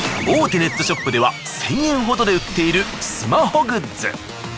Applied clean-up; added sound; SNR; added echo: none; Animal; 13 dB; none.